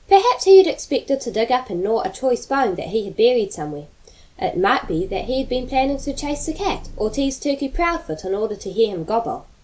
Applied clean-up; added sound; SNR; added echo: none; Engine; 13 dB; none.